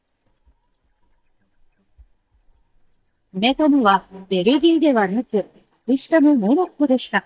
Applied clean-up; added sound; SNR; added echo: neural mask model DeepFilterNet 3.